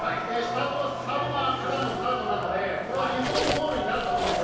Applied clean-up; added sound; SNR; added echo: none; Zipper (clothing); 9 dB; reverberation time 1.1 s.